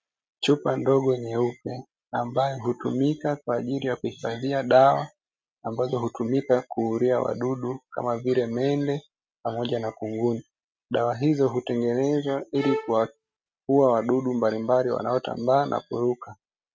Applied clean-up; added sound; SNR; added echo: neural mask model RNNoise.